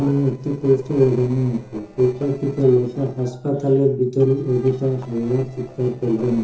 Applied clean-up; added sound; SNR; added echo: neural separator model SepFormer DNS4.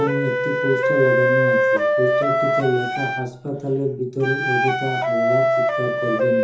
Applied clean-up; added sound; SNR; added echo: none; Wind instrument, woodwind instrument; -4 dB; reverberation time 0.6 s.